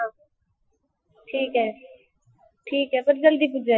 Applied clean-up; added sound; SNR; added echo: classical method Wiener filter.